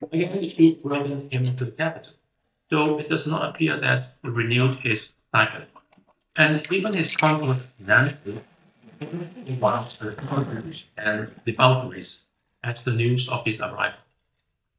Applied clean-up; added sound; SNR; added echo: neural mask model DeepFilterNet 3.